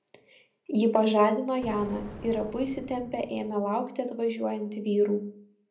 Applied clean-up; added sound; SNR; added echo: none; Explosion; 16 dB; reverberation time 0.5 s.